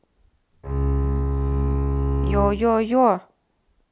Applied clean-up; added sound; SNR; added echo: none; Bowed string instrument; -2 dB; none.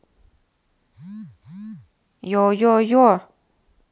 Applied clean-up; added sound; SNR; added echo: none; none; none; none.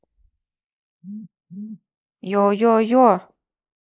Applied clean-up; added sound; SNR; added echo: neural mask model Resemble Enhance denoiser.